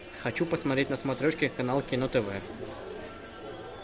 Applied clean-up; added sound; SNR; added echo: none; Thunder; 19 dB; none.